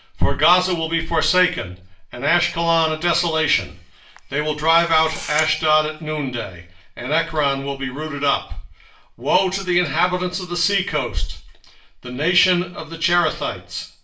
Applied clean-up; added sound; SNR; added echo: none; Camera; 16 dB; reverberation time 0.4 s.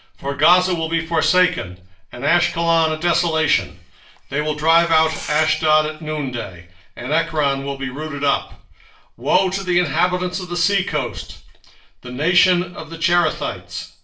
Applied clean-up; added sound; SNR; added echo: neural separator model SepFormer DNS4.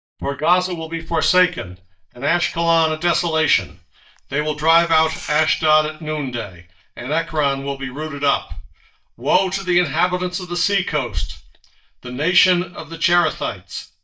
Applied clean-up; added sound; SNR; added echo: neural mask model DeepFilterNet 3.